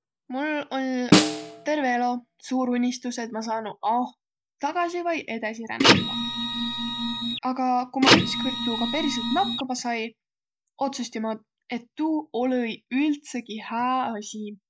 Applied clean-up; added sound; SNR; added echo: none; Snare drum + Printer; -4 dB; none.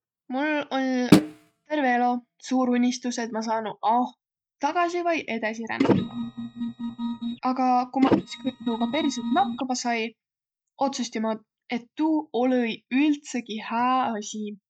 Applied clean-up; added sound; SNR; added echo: neural mask model RNNoise.